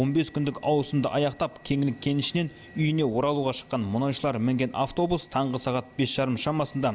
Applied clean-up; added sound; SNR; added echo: none; none; none; none.